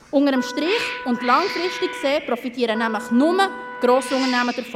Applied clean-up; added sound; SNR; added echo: none; Trumpet + Cat; 10 dB; none.